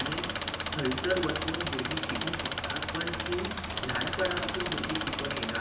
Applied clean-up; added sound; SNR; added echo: none; Engine; -3 dB; reverberation time 1.0 s.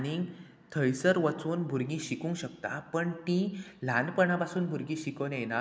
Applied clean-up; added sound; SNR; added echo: none; none; none; none.